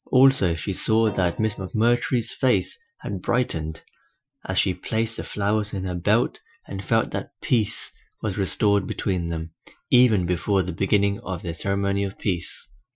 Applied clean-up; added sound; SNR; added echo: classical method Wiener filter.